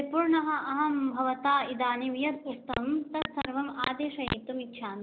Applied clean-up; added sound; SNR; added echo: none; none; none; none.